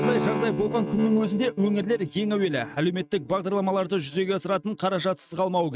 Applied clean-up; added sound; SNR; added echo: neural mask model RNNoise.